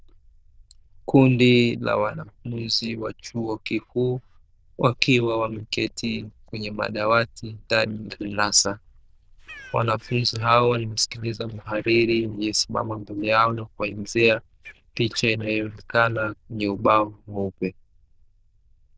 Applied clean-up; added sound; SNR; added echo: neural diffusion model UNIVERSE++.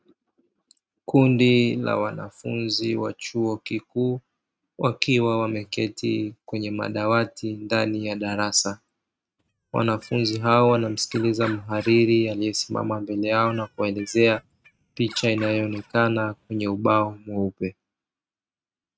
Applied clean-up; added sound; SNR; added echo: neural mask model RNNoise.